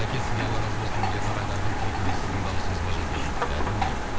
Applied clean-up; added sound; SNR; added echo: none; Rain; -5 dB; none.